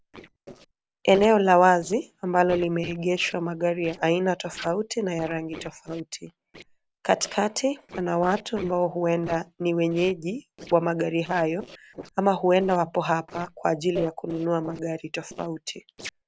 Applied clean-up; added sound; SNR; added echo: neural separator model SepFormer DNS4.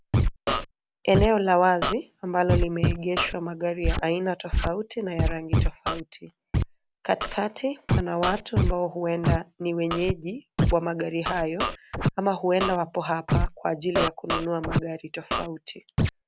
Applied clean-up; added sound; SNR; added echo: none; Scratching (performance technique); 0 dB; none.